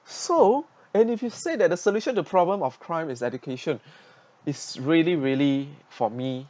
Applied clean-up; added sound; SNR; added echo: none; none; none; none.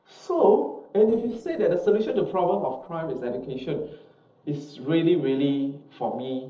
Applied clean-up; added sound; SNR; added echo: neural separator model SepFormer DNS4.